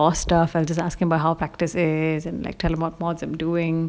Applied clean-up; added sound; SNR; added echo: none; none; none; none.